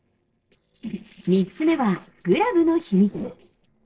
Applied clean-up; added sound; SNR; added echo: neural separator model SepFormer DNS4.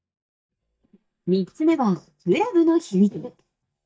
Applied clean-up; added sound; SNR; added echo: neural mask model DeepFilterNet 3.